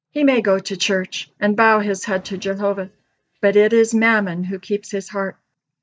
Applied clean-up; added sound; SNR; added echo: neural mask model DeepFilterNet 3.